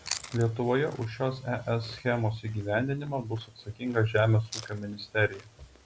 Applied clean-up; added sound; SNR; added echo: none; Chewing, mastication; 17 dB; none.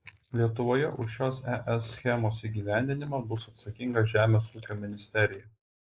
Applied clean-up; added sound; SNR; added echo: neural mask model Resemble Enhance denoiser.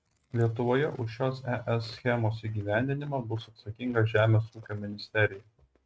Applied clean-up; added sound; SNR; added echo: neural mask model RNNoise.